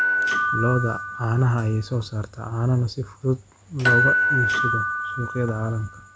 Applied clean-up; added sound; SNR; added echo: none; Door / Bell; 0 dB; none.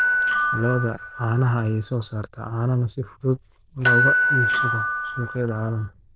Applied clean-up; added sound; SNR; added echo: neural diffusion model UNIVERSE++.